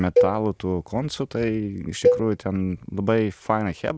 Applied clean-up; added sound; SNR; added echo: none; Cowbell; 1 dB; none.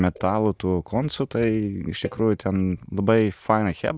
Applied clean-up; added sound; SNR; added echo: neural mask model DeepFilterNet 3.